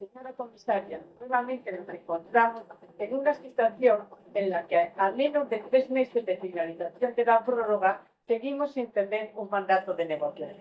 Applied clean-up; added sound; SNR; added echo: neural mask model DeepFilterNet 3.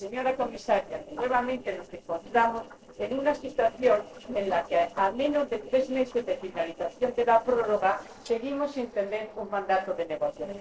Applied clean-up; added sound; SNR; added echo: neural separator model SepFormer DNS4.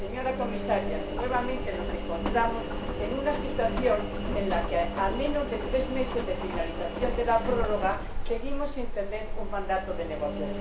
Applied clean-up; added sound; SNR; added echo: none; Engine; 1 dB; reverberation time 0.4 s.